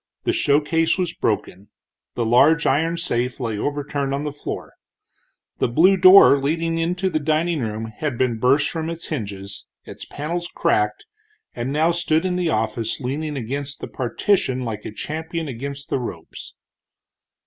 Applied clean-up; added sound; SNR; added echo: none; none; none; none.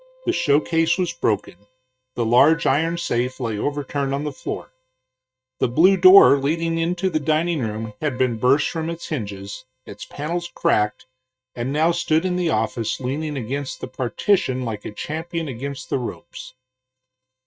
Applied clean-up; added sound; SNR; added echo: neural mask model RNNoise.